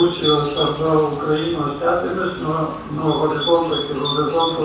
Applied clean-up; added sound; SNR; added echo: none; Bird; 10 dB; reverberation time 0.7 s.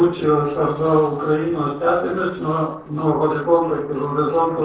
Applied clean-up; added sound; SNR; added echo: neural separator model SepFormer DNS4.